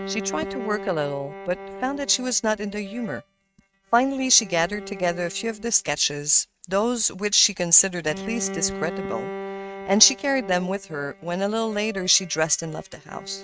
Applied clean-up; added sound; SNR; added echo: neural mask model RNNoise.